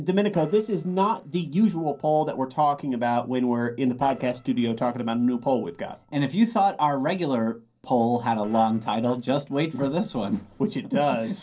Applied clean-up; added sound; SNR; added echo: neural separator model SepFormer DNS4.